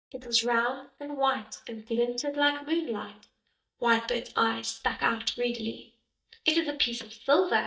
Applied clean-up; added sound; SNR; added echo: neural mask model DeepFilterNet 3.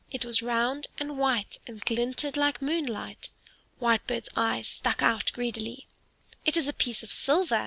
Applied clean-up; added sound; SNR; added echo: none; none; none; none.